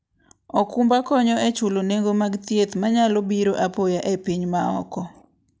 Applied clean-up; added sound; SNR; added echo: none; none; none; none.